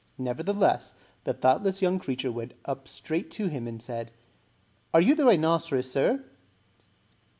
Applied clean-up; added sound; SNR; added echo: none; none; none; none.